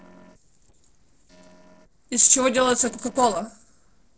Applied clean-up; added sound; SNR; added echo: neural separator model SepFormer DNS4.